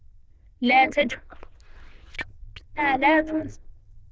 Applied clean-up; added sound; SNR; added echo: neural diffusion model UNIVERSE++.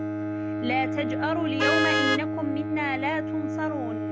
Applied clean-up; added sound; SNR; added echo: none; Vehicle horn, car horn, honking + Bowed string instrument; -3 dB; none.